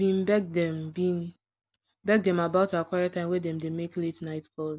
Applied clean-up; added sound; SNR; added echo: none; none; none; none.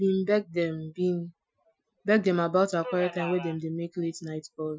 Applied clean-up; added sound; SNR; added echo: classical method Wiener filter.